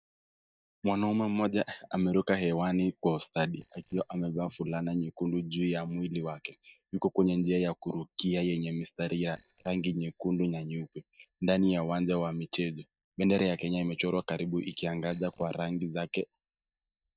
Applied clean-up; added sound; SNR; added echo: neural mask model DeepFilterNet 3.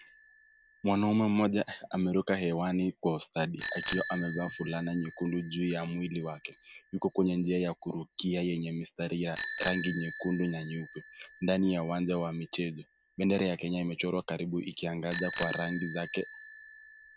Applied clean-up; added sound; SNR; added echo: none; Bicycle bell; 5 dB; none.